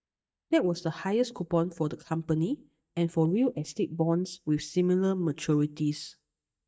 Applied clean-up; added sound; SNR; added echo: neural mask model DeepFilterNet 3.